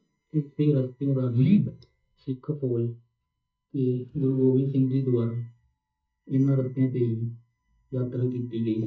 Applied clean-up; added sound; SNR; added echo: neural mask model DeepFilterNet 3.